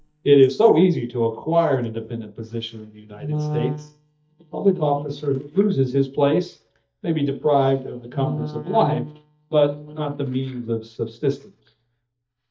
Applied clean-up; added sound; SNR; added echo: neural mask model DeepFilterNet 3.